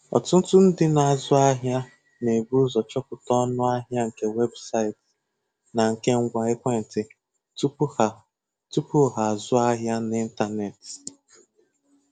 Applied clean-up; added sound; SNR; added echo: none; none; none; none.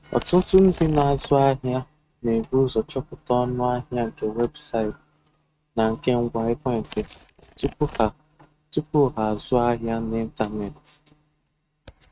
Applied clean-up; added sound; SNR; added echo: neural mask model RNNoise.